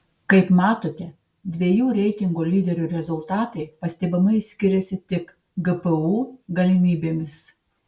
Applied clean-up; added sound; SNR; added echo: none; none; none; none.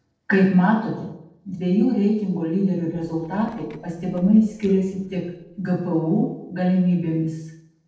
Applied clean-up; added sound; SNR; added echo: neural separator model SepFormer DNS4.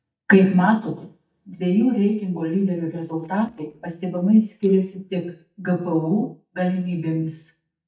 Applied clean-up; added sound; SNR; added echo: neural mask model DeepFilterNet 3.